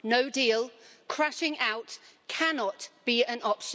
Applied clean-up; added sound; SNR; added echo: none; none; none; none.